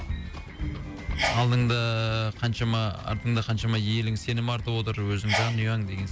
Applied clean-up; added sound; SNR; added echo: none; Sneeze; 11 dB; none.